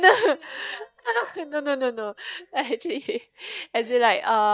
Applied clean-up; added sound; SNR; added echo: neural mask model DeepFilterNet 3.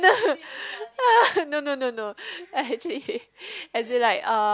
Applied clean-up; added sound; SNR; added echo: none; none; none; none.